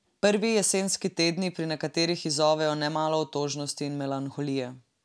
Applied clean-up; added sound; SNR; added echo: none; none; none; none.